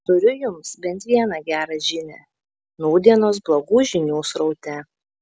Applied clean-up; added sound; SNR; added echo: none; none; none; none.